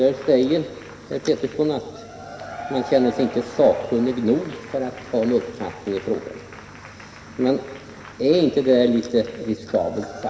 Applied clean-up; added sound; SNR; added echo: none; Applause / Crowd / Cheering; 18 dB; reverberation time 1.4 s.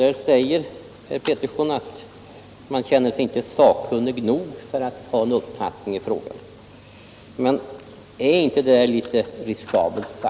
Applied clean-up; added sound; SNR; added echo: none; none; none; none.